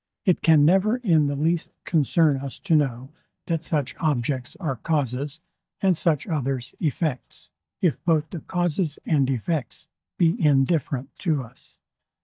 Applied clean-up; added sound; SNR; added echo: neural mask model DeepFilterNet 3.